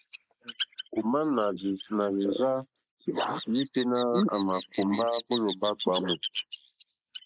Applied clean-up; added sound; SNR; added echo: neural mask model Resemble Enhance denoiser.